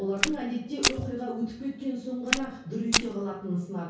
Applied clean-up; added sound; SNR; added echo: none; Walk, footsteps; -1 dB; reverberation time 0.6 s.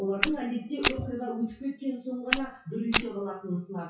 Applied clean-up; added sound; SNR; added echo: classical method WPE with log-MMSE.